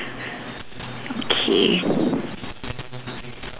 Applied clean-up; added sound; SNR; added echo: none; none; none; none.